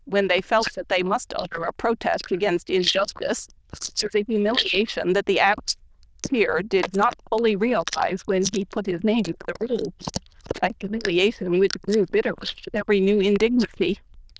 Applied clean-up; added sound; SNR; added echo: neural diffusion model UNIVERSE++.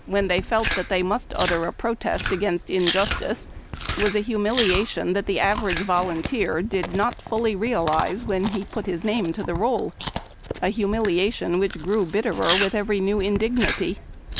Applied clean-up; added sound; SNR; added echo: none; Chewing, mastication; 6 dB; none.